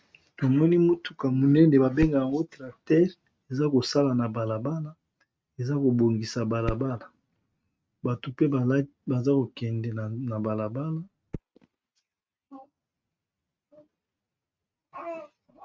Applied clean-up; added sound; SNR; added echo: neural mask model RNNoise.